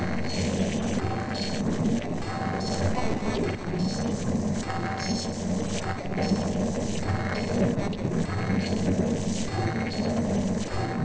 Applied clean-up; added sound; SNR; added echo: neural separator model SepFormer DNS4.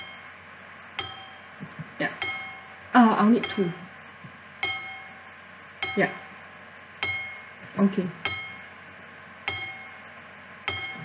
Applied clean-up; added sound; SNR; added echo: none; Hammer / Chink, clink; 0 dB; none.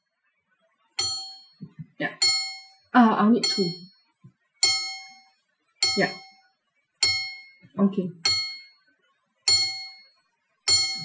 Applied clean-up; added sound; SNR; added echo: classical method Wiener filter.